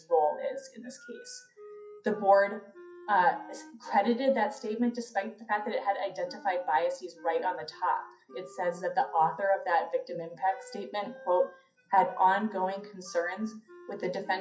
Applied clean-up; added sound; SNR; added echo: classical method WPE with log-MMSE.